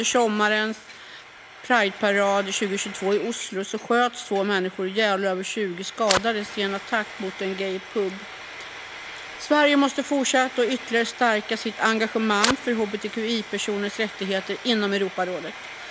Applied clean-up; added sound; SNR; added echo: none; Fire + Frying (food); 11 dB; none.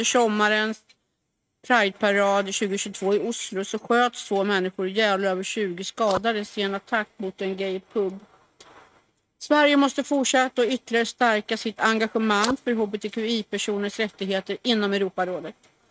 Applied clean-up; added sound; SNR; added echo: neural mask model RNNoise.